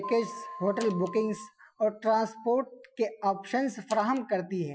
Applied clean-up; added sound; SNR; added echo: classical method Wiener filter.